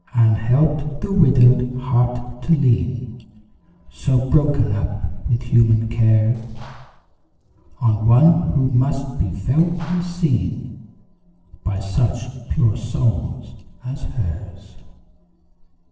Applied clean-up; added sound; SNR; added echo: neural separator model SepFormer DNS4.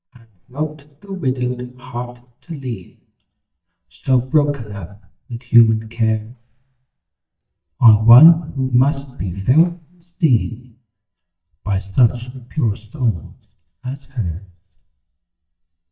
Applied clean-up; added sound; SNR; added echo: neural mask model DeepFilterNet 3.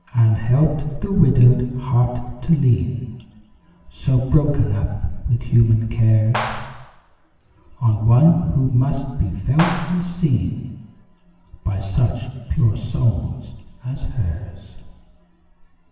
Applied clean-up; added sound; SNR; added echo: none; Clapping; 11 dB; reverberation time 1.4 s.